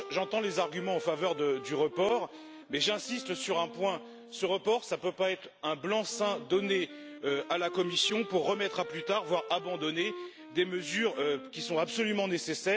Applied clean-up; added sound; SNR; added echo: none; Wind instrument, woodwind instrument; 14 dB; none.